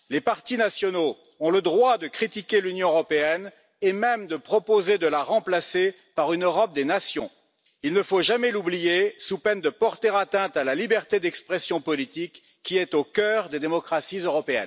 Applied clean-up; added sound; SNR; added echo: none; none; none; none.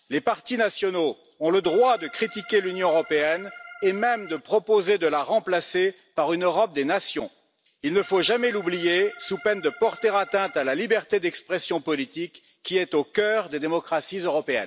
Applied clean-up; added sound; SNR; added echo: none; Organ; 18 dB; none.